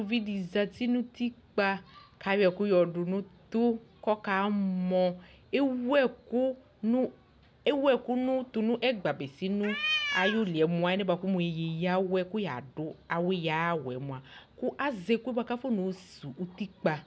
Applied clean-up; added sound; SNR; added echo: none; Cat; 2 dB; none.